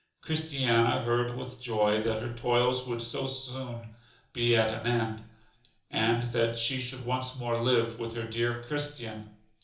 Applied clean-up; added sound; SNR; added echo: none; none; none; reverberation time 0.7 s.